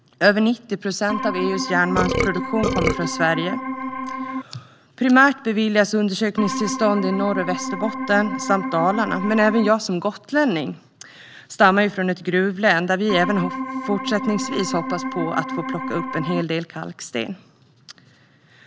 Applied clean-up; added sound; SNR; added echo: none; Burping, eructation + Organ; 5 dB; none.